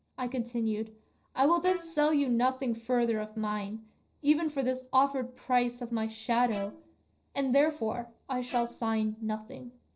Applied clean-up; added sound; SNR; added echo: neural separator model SepFormer DNS4.